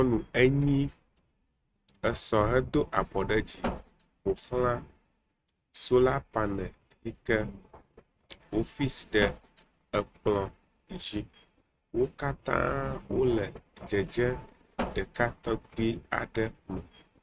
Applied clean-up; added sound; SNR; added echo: neural mask model RNNoise.